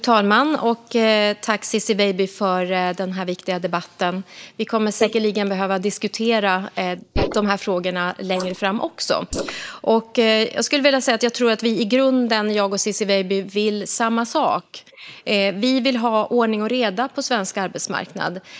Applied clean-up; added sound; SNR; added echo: neural mask model Resemble Enhance denoiser.